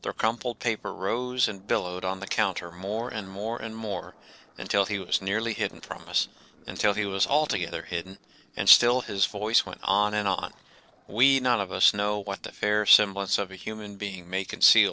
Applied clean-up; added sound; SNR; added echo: neural separator model SepFormer DNS4.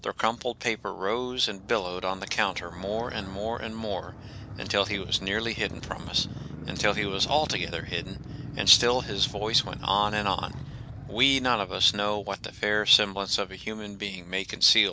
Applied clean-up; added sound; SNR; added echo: none; Motorcycle; 12 dB; none.